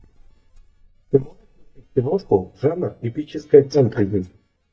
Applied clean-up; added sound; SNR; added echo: neural mask model DeepFilterNet 3.